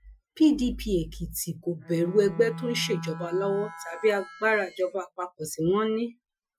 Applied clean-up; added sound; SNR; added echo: classical method Wiener filter.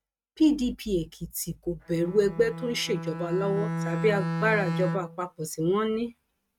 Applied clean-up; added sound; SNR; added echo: neural mask model RNNoise.